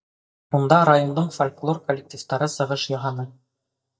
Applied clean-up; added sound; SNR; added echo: neural mask model DeepFilterNet 3.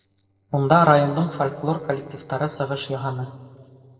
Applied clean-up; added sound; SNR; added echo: neural separator model SepFormer DNS4.